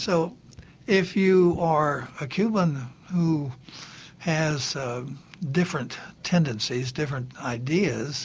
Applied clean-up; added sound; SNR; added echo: none; none; none; none.